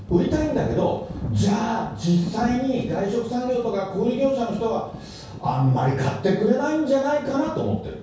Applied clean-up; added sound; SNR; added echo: none; Thunder / Rain; 13 dB; reverberation time 0.6 s.